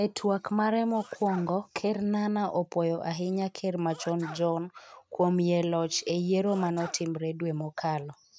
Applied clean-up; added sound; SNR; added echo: neural mask model RNNoise.